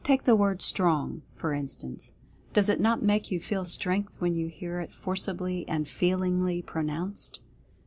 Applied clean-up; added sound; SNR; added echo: none; none; none; none.